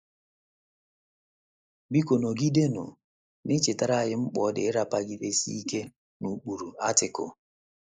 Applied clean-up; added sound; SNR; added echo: neural mask model Resemble Enhance denoiser.